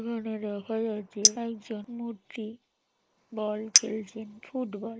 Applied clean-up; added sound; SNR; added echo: neural mask model Resemble Enhance denoiser.